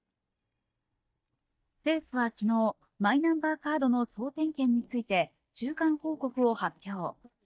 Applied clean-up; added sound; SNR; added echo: neural mask model DeepFilterNet 3.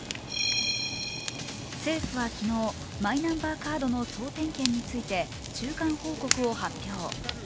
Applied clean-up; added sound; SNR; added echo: none; Fire; 6 dB; none.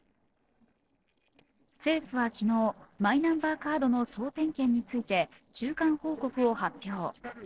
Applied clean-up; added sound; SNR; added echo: neural separator model SepFormer DNS4.